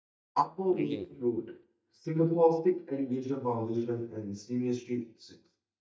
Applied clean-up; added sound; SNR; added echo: neural mask model DeepFilterNet 3.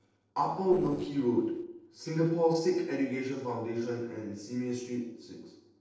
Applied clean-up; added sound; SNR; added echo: neural separator model SepFormer DNS4.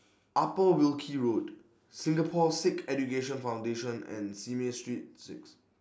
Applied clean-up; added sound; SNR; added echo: none; none; none; none.